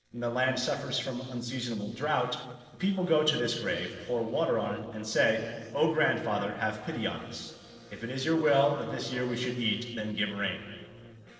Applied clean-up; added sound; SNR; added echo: neural separator model SepFormer DNS4.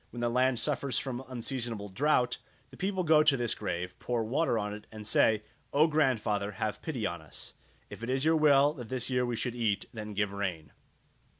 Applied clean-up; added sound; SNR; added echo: none; none; none; none.